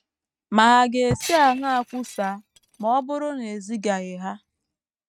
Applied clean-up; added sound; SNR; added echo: neural mask model RNNoise.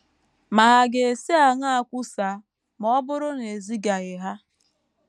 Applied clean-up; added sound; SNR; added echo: none; none; none; none.